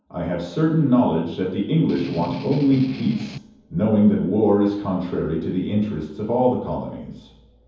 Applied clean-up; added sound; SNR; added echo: none; Strum; 10 dB; reverberation time 0.9 s.